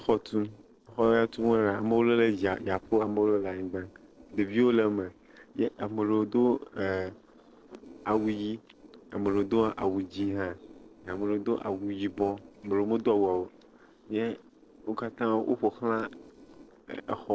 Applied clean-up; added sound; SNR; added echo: neural separator model SepFormer DNS4.